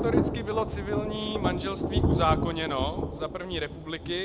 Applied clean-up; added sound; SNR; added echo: none; Thunder / Rain; -2 dB; none.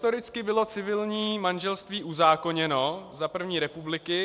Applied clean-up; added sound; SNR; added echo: none; none; none; none.